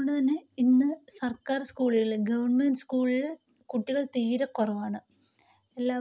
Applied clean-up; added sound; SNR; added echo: none; none; none; none.